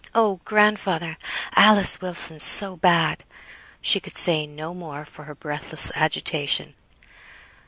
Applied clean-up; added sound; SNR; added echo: none; none; none; none.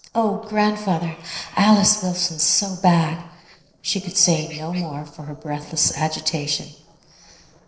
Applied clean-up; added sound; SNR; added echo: neural separator model SepFormer DNS4.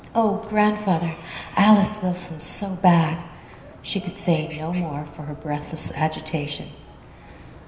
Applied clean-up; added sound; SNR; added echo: none; Chicken, rooster; 20 dB; reverberation time 0.9 s.